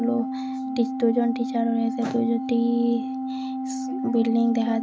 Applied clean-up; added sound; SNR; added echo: none; Organ; 5 dB; none.